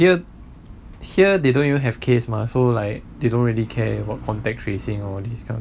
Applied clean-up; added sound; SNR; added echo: none; none; none; none.